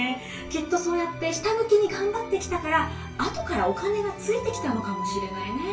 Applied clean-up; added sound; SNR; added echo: none; Brass instrument; 19 dB; reverberation time 0.3 s.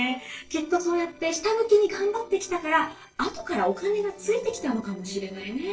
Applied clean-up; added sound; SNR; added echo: neural separator model SepFormer DNS4.